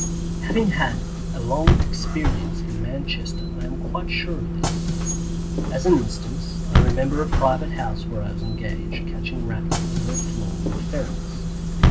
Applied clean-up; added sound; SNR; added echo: none; Bus / Engine; -5 dB; reverberation time 0.4 s.